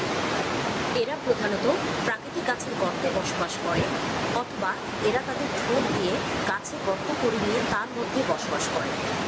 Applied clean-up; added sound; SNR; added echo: none; none; none; none.